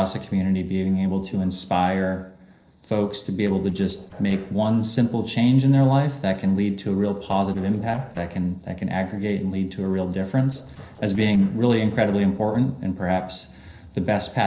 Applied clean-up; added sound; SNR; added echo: neural separator model SepFormer DNS4.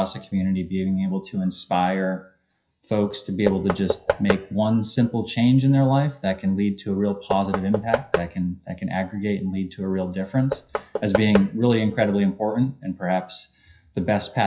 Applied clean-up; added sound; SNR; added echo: classical method WPE with log-MMSE.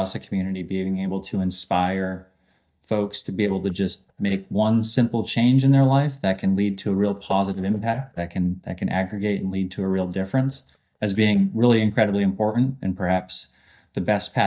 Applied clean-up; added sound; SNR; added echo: neural mask model DeepFilterNet 3.